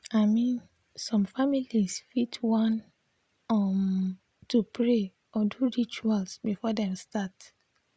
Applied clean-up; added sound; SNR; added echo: none; none; none; none.